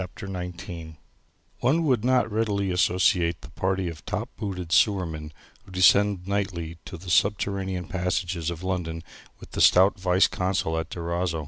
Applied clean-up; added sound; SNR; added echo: none; none; none; none.